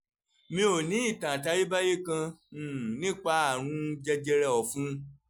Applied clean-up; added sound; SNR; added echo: none; none; none; none.